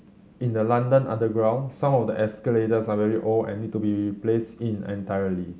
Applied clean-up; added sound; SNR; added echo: none; none; none; none.